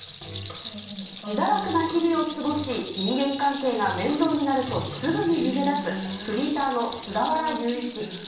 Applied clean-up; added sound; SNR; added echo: none; Rattle; 15 dB; reverberation time 0.7 s.